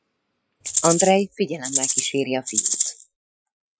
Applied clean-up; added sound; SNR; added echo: classical method Wiener filter.